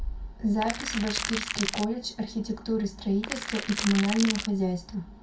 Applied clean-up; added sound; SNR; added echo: none; Crackle; 5 dB; reverberation time 0.2 s.